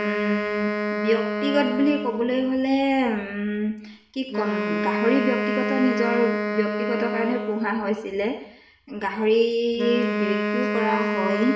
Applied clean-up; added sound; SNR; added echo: none; Wind instrument, woodwind instrument; 3 dB; reverberation time 0.7 s.